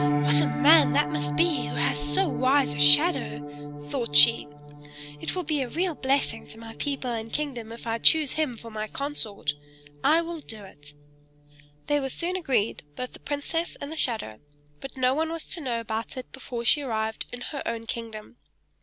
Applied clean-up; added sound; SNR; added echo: none; Piano; 7 dB; none.